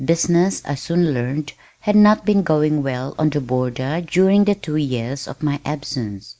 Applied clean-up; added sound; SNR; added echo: none; none; none; none.